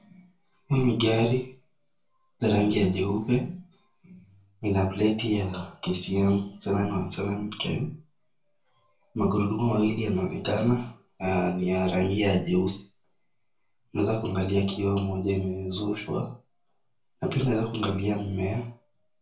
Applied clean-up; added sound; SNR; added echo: none; none; none; reverberation time 0.3 s.